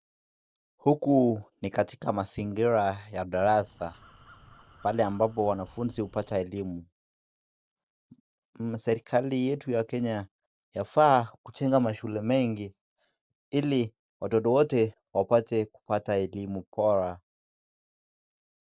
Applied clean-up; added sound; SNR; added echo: neural separator model SepFormer DNS4.